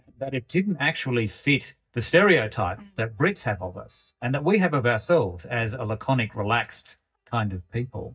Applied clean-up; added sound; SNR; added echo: neural mask model DeepFilterNet 3.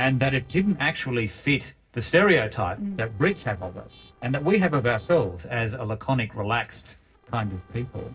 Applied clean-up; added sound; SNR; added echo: neural separator model SepFormer DNS4.